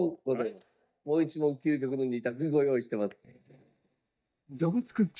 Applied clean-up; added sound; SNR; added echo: neural mask model DeepFilterNet 3.